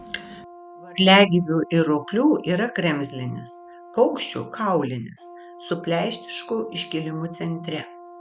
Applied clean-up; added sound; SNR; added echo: none; Brass instrument; 20 dB; none.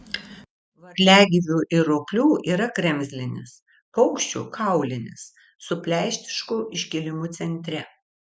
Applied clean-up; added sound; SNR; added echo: none; none; none; none.